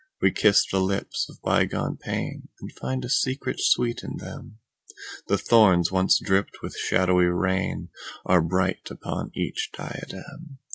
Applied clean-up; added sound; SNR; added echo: none; none; none; none.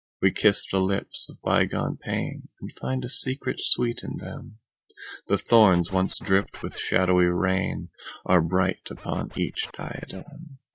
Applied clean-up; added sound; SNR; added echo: neural mask model DeepFilterNet 3.